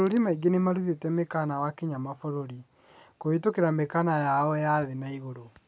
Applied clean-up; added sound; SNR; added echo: none; none; none; none.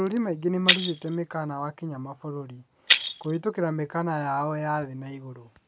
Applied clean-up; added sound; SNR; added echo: none; Shatter; 1 dB; none.